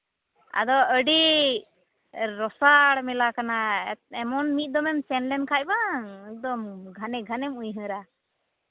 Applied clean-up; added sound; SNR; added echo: none; none; none; none.